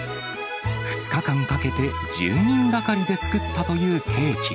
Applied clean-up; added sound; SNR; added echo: none; none; none; none.